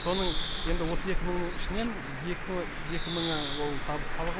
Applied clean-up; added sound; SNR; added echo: none; Bird; -2 dB; none.